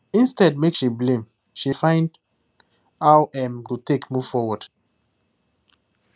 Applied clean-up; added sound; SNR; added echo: none; none; none; none.